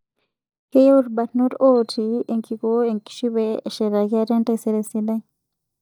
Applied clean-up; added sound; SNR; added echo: neural mask model DeepFilterNet 3.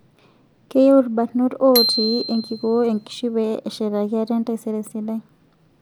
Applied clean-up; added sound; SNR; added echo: none; Bicycle bell; 7 dB; none.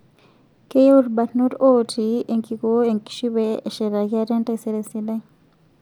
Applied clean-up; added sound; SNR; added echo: none; none; none; none.